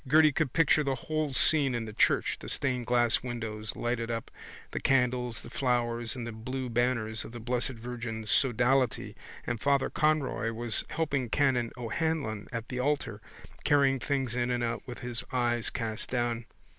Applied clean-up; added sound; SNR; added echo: none; none; none; none.